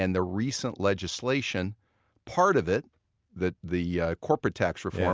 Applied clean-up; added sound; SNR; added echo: none; none; none; none.